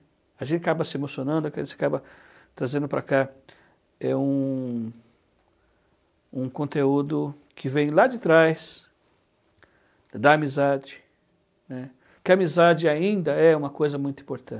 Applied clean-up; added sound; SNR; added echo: none; none; none; none.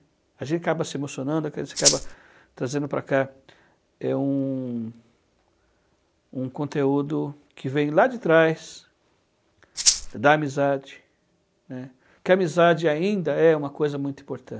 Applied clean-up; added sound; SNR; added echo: none; Rattle (instrument); -3 dB; none.